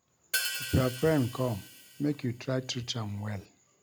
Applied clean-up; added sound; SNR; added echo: none; Hi-hat; 8 dB; none.